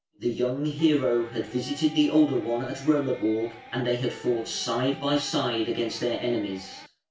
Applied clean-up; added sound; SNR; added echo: none; Electric guitar; 19 dB; reverberation time 0.3 s.